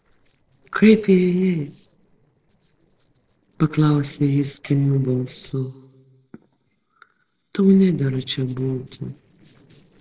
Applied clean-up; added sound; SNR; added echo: neural separator model SepFormer DNS4.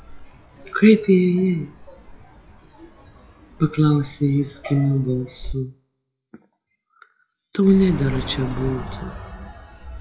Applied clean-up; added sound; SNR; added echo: classical method WPE with log-MMSE.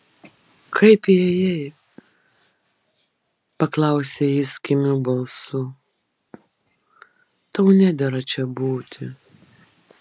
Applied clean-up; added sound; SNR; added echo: none; none; none; none.